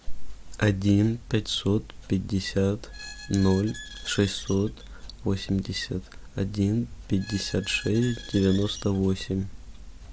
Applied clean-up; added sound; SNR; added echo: none; Squeak; 18 dB; none.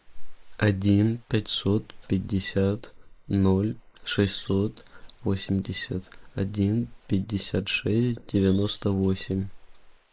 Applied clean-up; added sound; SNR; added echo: neural mask model Resemble Enhance denoiser.